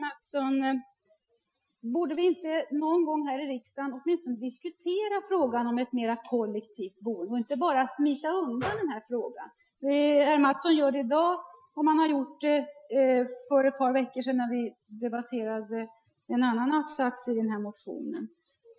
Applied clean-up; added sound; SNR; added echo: classical method Wiener filter.